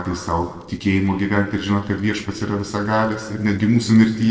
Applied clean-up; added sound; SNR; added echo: neural separator model SepFormer DNS4.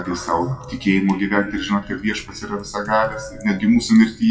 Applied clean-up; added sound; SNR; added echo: classical method WPE with log-MMSE.